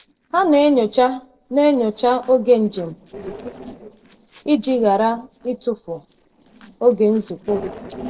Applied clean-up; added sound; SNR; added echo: neural separator model SepFormer DNS4.